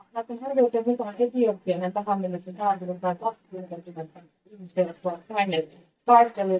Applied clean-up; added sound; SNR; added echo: neural mask model DeepFilterNet 3.